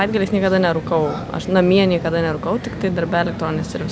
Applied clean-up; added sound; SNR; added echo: none; none; none; none.